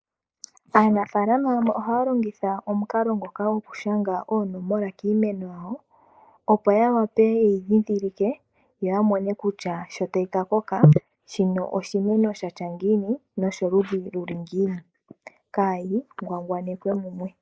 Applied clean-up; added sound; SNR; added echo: neural mask model Resemble Enhance denoiser.